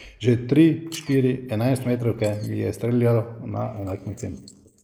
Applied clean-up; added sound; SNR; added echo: neural mask model Resemble Enhance denoiser.